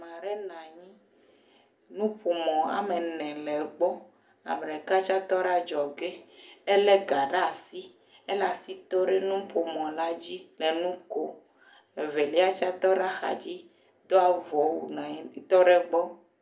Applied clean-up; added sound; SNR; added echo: none; none; none; reverberation time 0.3 s.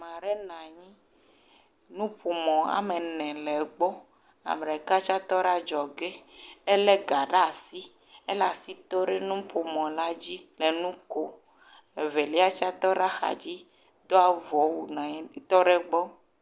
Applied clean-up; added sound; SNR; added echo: none; none; none; none.